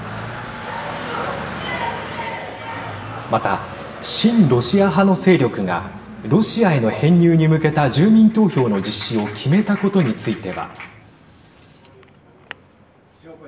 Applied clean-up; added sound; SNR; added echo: none; Traffic noise, roadway noise; 17 dB; reverberation time 0.9 s.